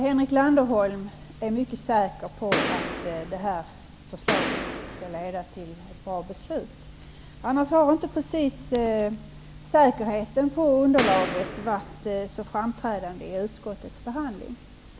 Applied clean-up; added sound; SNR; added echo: none; Boom; 3 dB; none.